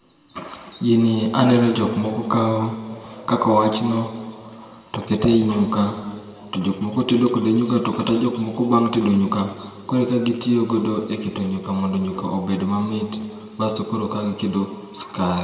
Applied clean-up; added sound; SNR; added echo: none; none; none; reverberation time 1.8 s.